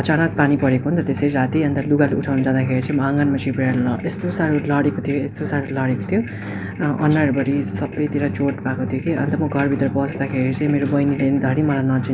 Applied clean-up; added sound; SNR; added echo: none; none; none; none.